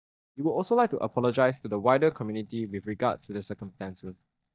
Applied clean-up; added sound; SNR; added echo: neural mask model DeepFilterNet 3.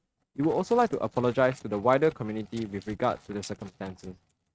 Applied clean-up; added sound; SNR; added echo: neural mask model RNNoise.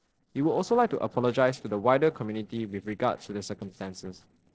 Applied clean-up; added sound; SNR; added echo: neural separator model SepFormer DNS4.